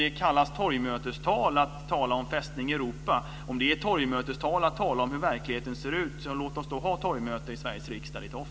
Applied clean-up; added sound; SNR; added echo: none; none; none; none.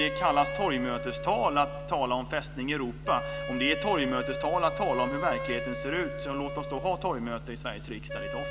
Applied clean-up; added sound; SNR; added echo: none; Wind instrument, woodwind instrument; 7 dB; none.